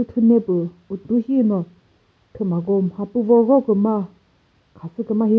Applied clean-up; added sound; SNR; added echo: none; none; none; none.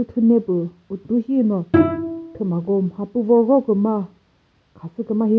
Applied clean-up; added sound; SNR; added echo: none; Bowed string instrument; 4 dB; none.